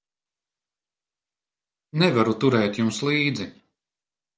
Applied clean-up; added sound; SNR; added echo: none; none; none; none.